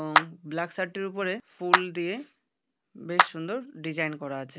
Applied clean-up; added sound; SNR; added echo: none; Clapping; -3 dB; none.